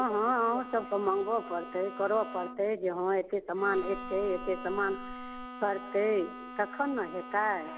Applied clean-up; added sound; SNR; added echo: none; Bowed string instrument + Crushing; 12 dB; none.